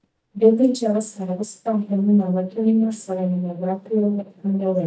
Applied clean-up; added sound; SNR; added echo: neural mask model DeepFilterNet 3.